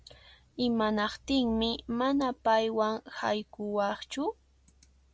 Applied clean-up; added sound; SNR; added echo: none; none; none; none.